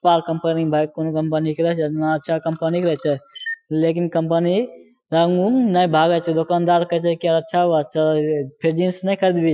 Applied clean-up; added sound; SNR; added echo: classical method Wiener filter.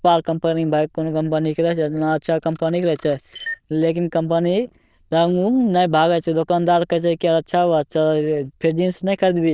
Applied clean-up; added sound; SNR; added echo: neural diffusion model UNIVERSE++.